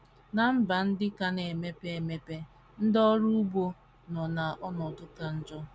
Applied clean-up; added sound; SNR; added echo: none; none; none; none.